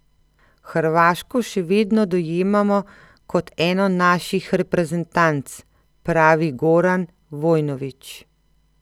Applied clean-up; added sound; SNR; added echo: none; none; none; none.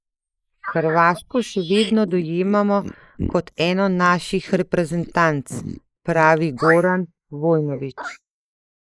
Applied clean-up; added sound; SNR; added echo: neural mask model Resemble Enhance denoiser.